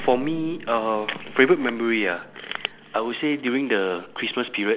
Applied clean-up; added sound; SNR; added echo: none; Piano; 18 dB; none.